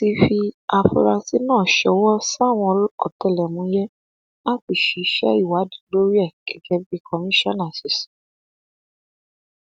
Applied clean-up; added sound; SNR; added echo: none; none; none; none.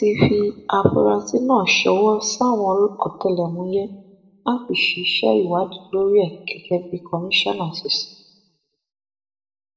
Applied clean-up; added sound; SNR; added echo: none; none; none; reverberation time 0.6 s.